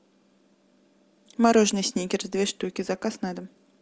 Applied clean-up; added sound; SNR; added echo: none; none; none; none.